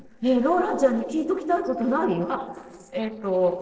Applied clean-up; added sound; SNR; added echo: neural separator model SepFormer DNS4.